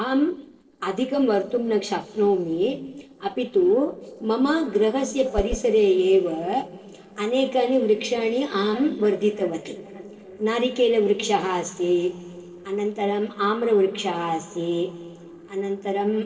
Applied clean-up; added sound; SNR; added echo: neural separator model SepFormer DNS4.